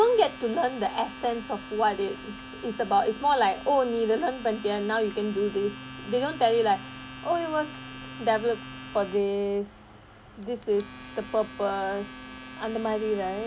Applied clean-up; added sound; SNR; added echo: none; Domestic sounds, home sounds; 15 dB; none.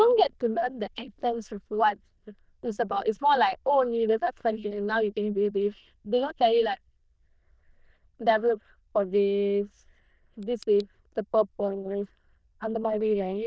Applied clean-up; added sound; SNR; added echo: neural diffusion model UNIVERSE++.